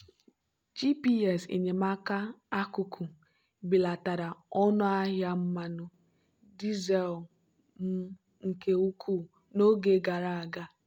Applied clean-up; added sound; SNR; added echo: none; none; none; none.